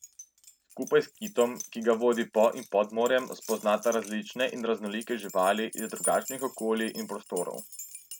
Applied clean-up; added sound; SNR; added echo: none; Keys jangling; 15 dB; none.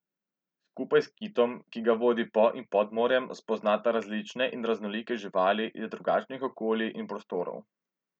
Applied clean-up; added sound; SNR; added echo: none; none; none; none.